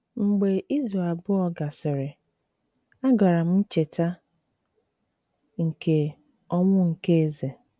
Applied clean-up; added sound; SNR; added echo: none; none; none; none.